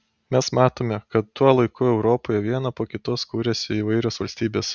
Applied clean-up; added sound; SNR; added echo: none; none; none; none.